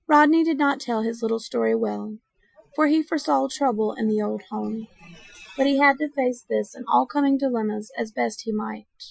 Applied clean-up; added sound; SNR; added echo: classical method Wiener filter.